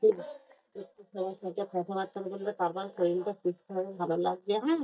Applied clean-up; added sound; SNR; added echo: neural mask model DeepFilterNet 3.